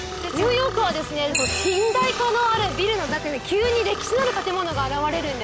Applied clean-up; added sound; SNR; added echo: none; Burping, eructation; 14 dB; none.